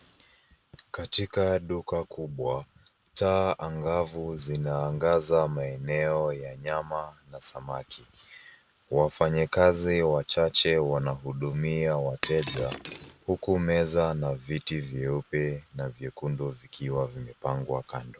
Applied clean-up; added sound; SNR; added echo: none; Shatter; 8 dB; none.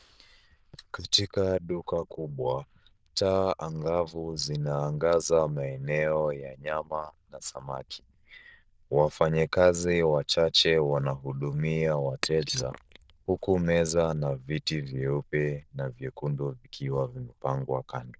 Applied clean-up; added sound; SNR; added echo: neural diffusion model UNIVERSE++.